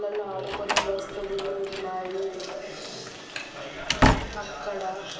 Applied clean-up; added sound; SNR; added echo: none; Slam; -2 dB; reverberation time 2.5 s.